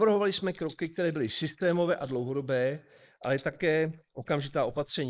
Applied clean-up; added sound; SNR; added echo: neural mask model Resemble Enhance denoiser.